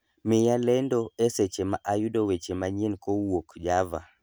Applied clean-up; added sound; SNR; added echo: none; none; none; none.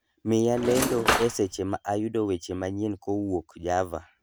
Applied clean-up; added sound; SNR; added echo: none; Cutlery, silverware / Drawer open or close; 0 dB; none.